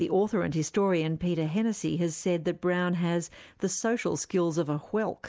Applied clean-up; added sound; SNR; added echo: none; none; none; none.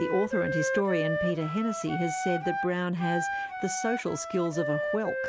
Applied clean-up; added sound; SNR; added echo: none; Wind instrument, woodwind instrument; 2 dB; none.